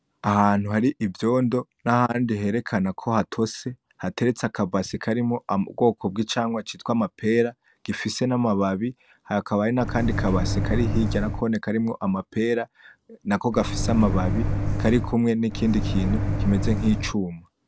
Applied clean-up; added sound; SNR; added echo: none; Microwave oven; 0 dB; none.